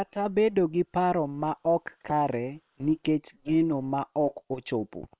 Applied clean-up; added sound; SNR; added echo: neural separator model SepFormer WHAM!.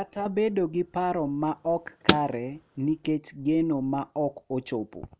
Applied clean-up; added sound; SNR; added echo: none; Car; 5 dB; none.